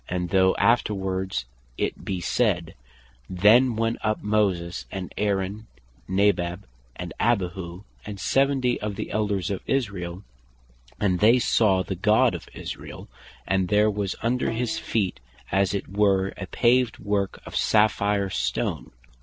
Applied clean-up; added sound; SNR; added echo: none; Bowed string instrument; 15 dB; none.